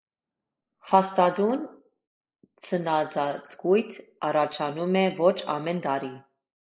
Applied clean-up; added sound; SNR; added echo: neural mask model Resemble Enhance denoiser.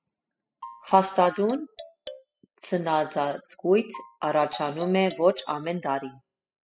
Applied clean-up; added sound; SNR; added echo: classical method spectral subtraction.